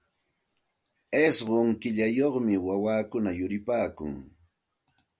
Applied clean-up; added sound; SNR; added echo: none; none; none; none.